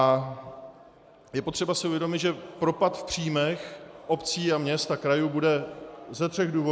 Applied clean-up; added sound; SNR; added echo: none; none; none; none.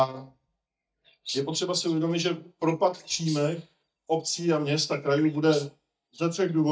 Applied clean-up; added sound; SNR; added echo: neural mask model DeepFilterNet 3.